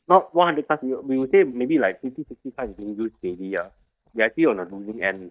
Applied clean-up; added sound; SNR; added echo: neural mask model DeepFilterNet 3.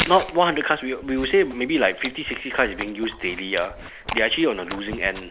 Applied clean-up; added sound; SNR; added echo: none; Chewing, mastication; 12 dB; none.